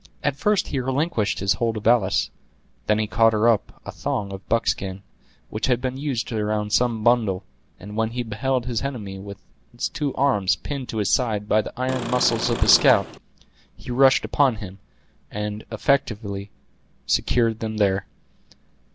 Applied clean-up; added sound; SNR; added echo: none; Engine / Car; 7 dB; none.